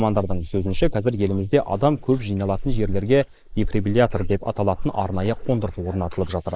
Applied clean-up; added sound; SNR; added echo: neural mask model Resemble Enhance denoiser.